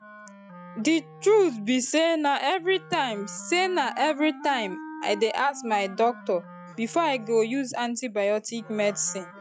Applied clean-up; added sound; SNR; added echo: classical method log-MMSE.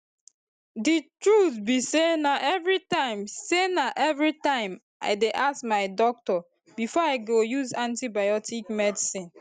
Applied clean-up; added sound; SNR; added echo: none; none; none; none.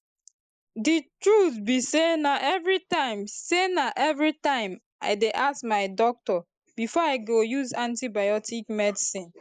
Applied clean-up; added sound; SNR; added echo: neural mask model Resemble Enhance denoiser.